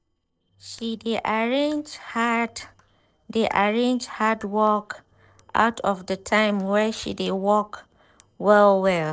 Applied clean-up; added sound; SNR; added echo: neural separator model SepFormer DNS4.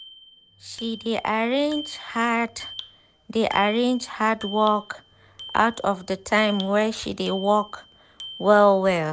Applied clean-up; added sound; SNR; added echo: none; Bicycle bell; 17 dB; none.